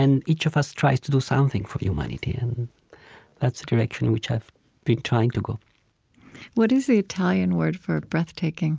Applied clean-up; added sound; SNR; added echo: none; none; none; none.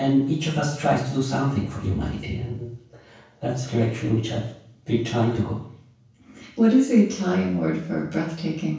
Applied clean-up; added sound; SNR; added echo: none; none; none; reverberation time 0.7 s.